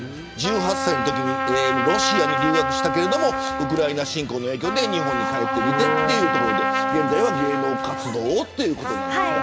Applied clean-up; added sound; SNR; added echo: none; Trumpet; 1 dB; none.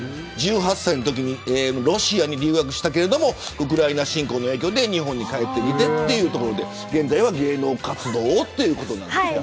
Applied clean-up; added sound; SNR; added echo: none; none; none; none.